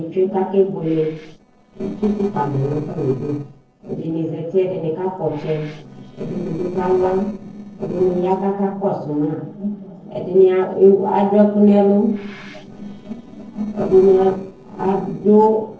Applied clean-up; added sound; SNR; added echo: neural separator model SepFormer DNS4.